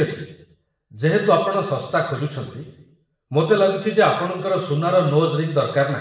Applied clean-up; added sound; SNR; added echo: none; none; none; reverberation time 0.8 s.